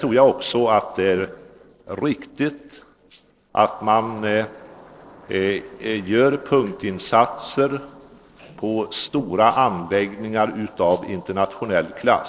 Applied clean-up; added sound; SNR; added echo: neural separator model SepFormer DNS4.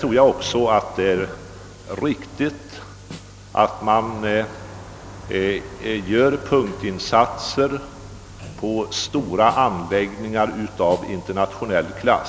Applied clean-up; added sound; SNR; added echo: none; Sliding door + Snare drum; 19 dB; none.